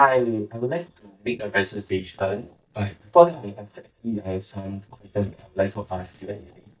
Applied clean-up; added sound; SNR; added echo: neural mask model DeepFilterNet 3.